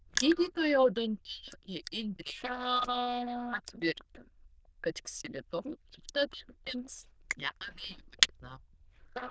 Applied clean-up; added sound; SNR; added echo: neural diffusion model UNIVERSE++.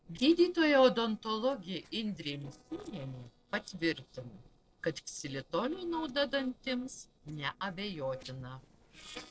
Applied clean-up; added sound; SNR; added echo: neural separator model SepFormer DNS4.